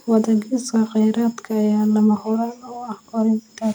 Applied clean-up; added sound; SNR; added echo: none; none; none; none.